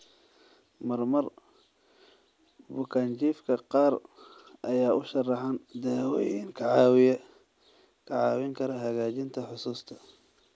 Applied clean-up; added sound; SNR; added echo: none; none; none; none.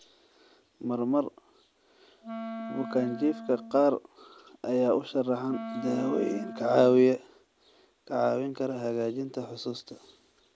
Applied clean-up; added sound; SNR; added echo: none; Wind instrument, woodwind instrument; 11 dB; none.